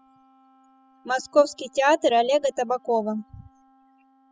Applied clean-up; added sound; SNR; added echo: classical method spectral subtraction.